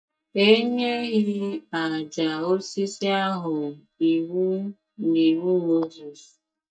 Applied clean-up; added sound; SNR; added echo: neural mask model DeepFilterNet 3.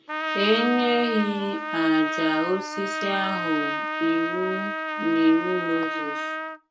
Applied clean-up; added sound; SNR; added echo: none; Trumpet; 4 dB; none.